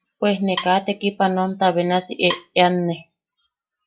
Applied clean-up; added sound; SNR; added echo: classical method log-MMSE.